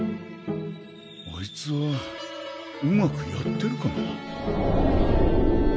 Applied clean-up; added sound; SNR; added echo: none; none; none; none.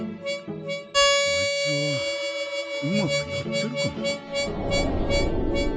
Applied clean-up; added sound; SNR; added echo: none; Harmonica; -2 dB; none.